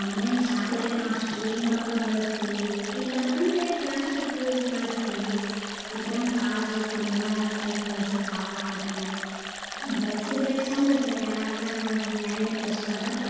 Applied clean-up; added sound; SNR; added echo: none; Stream; 8 dB; reverberation time 2.0 s.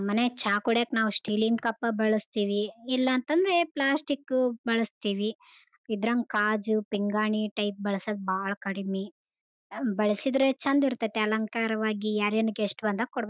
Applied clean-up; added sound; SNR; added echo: none; none; none; none.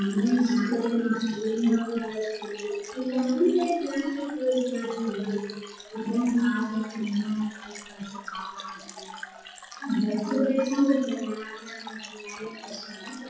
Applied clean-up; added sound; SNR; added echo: classical method WPE with log-MMSE.